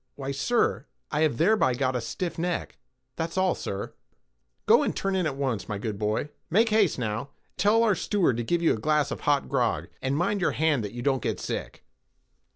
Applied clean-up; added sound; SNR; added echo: none; none; none; none.